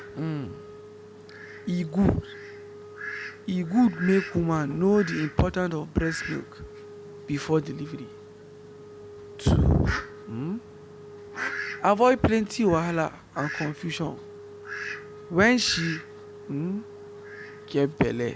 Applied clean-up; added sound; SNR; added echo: none; Fowl + Wind instrument, woodwind instrument; 12 dB; none.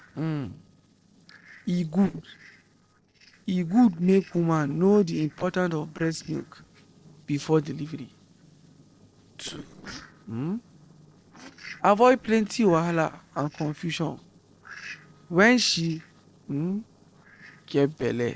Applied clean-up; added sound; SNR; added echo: neural separator model SepFormer DNS4.